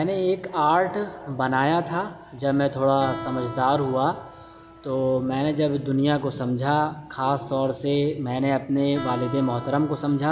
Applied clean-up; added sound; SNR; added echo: none; Guitar; 18 dB; none.